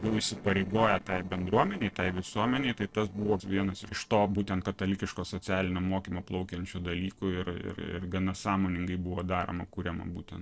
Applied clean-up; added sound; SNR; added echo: neural separator model SepFormer DNS4.